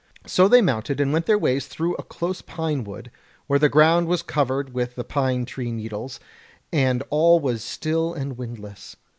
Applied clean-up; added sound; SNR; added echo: none; none; none; none.